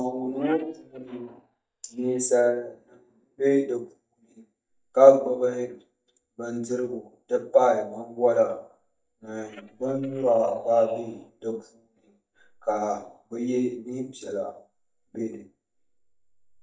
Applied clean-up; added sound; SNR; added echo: neural mask model DeepFilterNet 3.